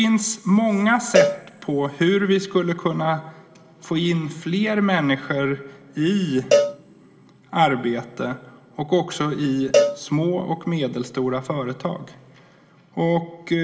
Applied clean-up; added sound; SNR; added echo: none; Cowbell; 3 dB; reverberation time 2.8 s.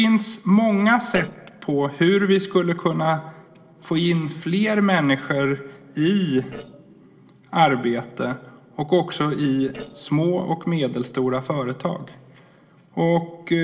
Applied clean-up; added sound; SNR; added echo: neural separator model SepFormer DNS4.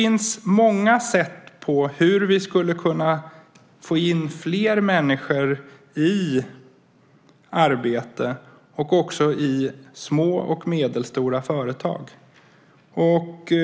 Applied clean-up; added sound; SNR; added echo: none; none; none; none.